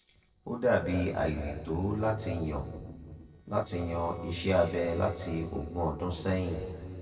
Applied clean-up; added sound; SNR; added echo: neural separator model SepFormer DNS4.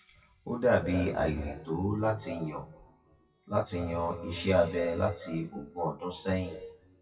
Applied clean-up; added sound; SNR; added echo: classical method WPE with log-MMSE.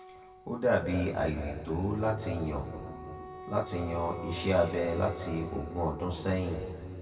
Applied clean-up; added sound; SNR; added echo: none; Wind instrument, woodwind instrument; 15 dB; reverberation time 2.2 s.